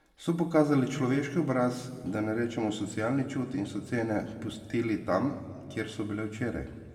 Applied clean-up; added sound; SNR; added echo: none; none; none; reverberation time 1.9 s.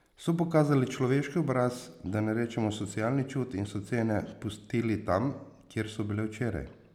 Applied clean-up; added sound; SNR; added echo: none; none; none; none.